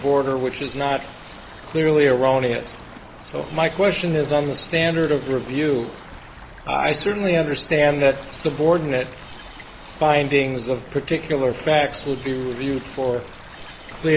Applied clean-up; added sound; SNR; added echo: none; Stream + Liquid; 20 dB; none.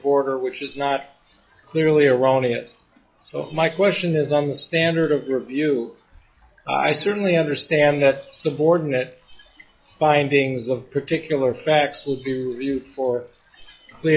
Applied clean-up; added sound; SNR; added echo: classical method log-MMSE.